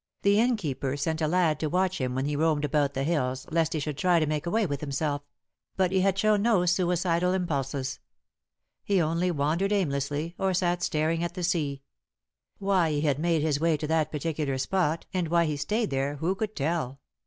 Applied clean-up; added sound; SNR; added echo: none; none; none; none.